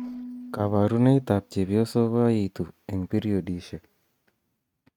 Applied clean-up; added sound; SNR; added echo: neural mask model RNNoise.